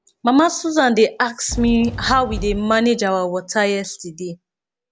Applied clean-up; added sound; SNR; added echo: none; Fireworks; 15 dB; none.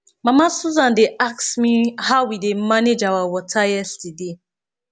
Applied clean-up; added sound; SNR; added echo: none; none; none; none.